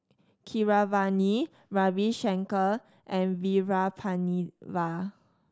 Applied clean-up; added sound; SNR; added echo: none; none; none; none.